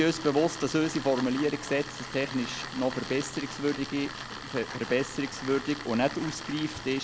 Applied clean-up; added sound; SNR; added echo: none; Tools; 10 dB; none.